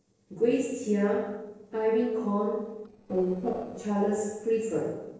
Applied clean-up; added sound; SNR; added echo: neural separator model SepFormer DNS4.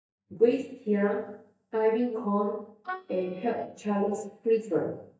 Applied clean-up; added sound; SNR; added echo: neural mask model DeepFilterNet 3.